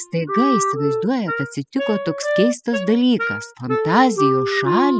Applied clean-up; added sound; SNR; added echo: classical method spectral subtraction.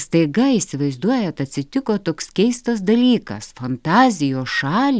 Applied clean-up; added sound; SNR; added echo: none; none; none; none.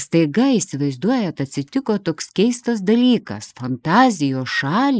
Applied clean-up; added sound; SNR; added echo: neural mask model Resemble Enhance denoiser.